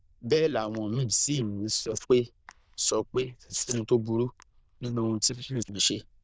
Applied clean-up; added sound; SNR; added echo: neural diffusion model UNIVERSE++.